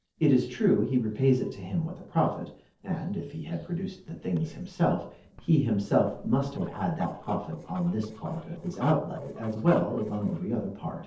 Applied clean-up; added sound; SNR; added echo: neural separator model SepFormer DNS4.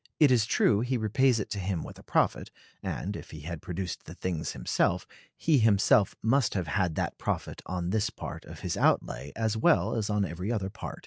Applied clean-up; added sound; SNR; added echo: none; none; none; none.